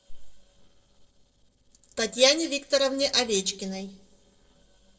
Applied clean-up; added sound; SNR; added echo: neural separator model SepFormer DNS4.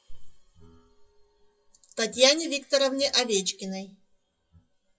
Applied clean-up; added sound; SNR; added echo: classical method WPE with log-MMSE.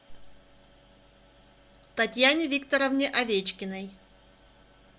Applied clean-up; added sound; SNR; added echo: none; none; none; none.